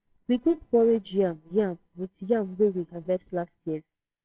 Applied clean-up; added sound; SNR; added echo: neural separator model SepFormer WHAMR!.